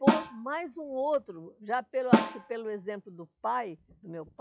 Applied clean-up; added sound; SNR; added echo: classical method log-MMSE.